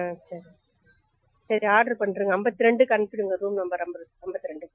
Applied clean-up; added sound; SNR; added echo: classical method Wiener filter.